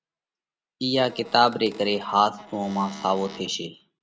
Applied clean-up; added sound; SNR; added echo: none; Squeak / Cupboard open or close; 20 dB; none.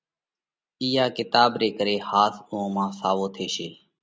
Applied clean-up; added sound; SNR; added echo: none; none; none; none.